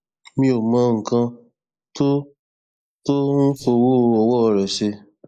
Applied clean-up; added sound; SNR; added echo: neural mask model Resemble Enhance denoiser.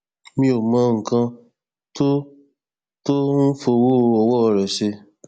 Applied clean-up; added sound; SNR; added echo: none; none; none; none.